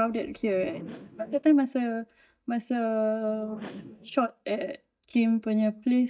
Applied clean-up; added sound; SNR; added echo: neural mask model DeepFilterNet 3.